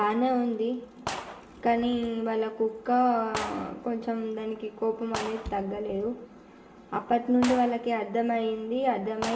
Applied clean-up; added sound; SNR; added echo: none; Gunshot, gunfire; 14 dB; reverberation time 0.7 s.